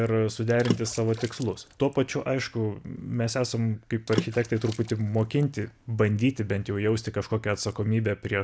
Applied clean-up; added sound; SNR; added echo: none; Water / Splash, splatter; 13 dB; none.